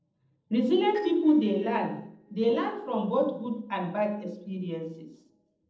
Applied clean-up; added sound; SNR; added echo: neural separator model SepFormer DNS4.